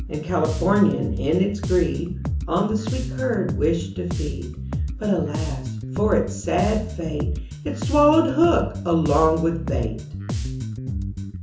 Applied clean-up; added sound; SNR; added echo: none; Bass guitar; 4 dB; reverberation time 0.8 s.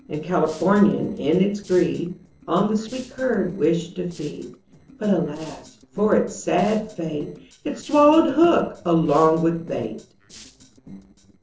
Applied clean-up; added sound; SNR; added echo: neural separator model SepFormer DNS4.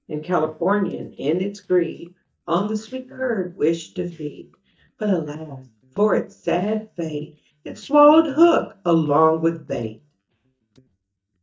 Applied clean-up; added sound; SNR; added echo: neural mask model DeepFilterNet 3.